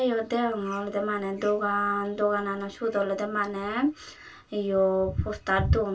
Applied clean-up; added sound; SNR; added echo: none; none; none; reverberation time 0.2 s.